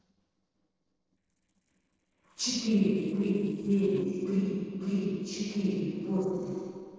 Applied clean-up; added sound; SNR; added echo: neural separator model SepFormer DNS4.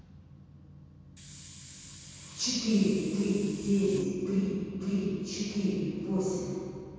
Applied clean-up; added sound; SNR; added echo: none; Hiss; 18 dB; reverberation time 2.1 s.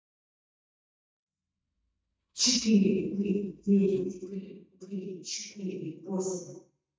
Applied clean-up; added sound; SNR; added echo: neural mask model DeepFilterNet 3.